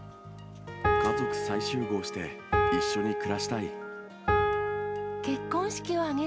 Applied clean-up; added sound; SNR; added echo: none; Piano; -4 dB; none.